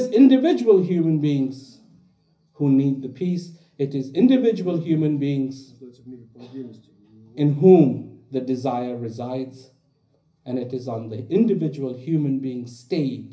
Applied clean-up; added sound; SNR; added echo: none; none; none; reverberation time 0.5 s.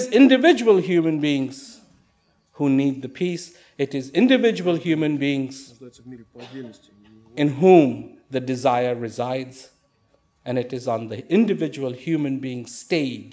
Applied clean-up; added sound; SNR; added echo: none; none; none; none.